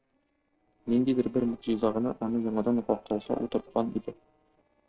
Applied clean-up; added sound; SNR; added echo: neural separator model SepFormer DNS4.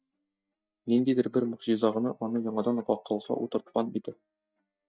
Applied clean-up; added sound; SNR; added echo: neural mask model DeepFilterNet 3.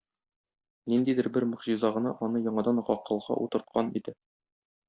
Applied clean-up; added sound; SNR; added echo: none; none; none; none.